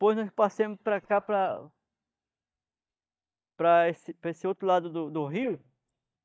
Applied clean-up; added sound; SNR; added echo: neural mask model DeepFilterNet 3.